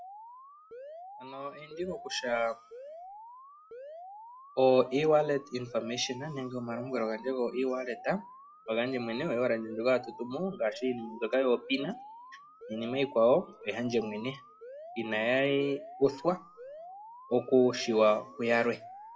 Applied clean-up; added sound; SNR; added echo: classical method WPE with log-MMSE.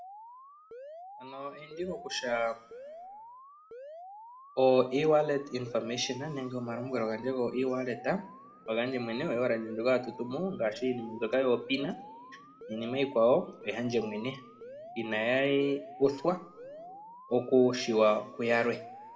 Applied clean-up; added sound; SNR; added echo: none; Alarm; 17 dB; reverberation time 1.0 s.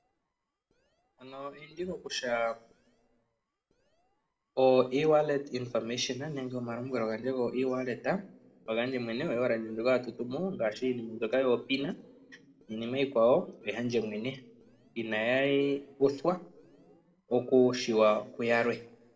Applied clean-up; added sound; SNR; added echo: neural separator model SepFormer DNS4.